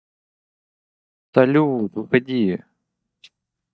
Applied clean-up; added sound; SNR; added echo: neural mask model DeepFilterNet 3.